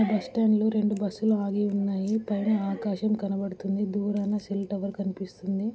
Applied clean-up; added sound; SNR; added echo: none; none; none; none.